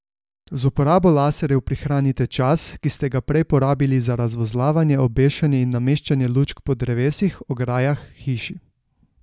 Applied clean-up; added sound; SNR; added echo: none; none; none; none.